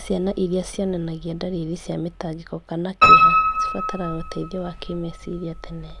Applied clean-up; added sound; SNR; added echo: none; Piano; -5 dB; none.